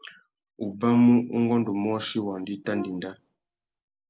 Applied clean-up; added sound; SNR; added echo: none; Brass instrument; 17 dB; none.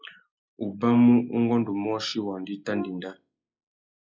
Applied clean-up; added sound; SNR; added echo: classical method log-MMSE.